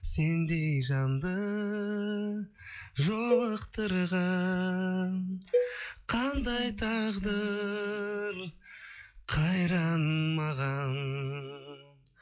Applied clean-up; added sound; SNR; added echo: classical method log-MMSE.